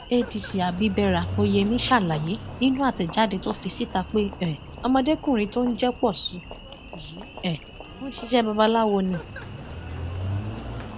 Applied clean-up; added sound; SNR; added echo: none; Engine; 10 dB; none.